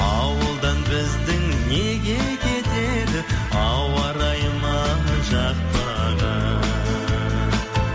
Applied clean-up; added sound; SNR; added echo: none; none; none; none.